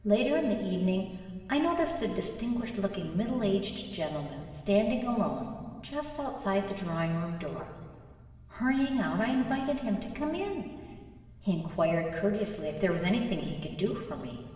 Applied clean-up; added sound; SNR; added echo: none; none; none; reverberation time 1.6 s.